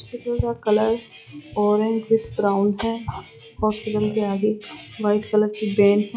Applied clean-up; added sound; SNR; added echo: classical method log-MMSE.